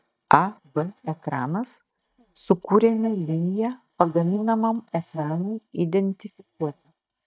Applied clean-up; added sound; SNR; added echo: neural mask model DeepFilterNet 3.